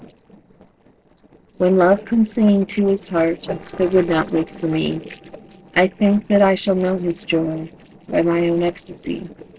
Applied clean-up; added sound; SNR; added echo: neural separator model SepFormer DNS4.